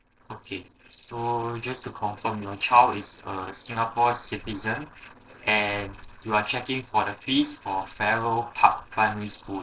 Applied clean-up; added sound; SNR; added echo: neural separator model SepFormer DNS4.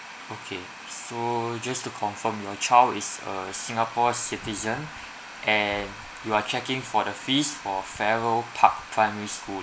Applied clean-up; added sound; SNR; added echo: none; none; none; none.